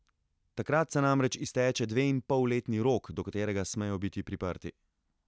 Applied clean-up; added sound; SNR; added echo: none; none; none; none.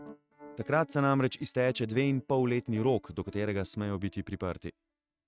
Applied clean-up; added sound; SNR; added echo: neural mask model RNNoise.